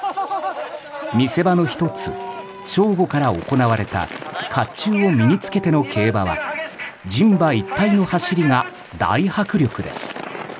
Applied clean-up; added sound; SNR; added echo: none; Guitar; 17 dB; none.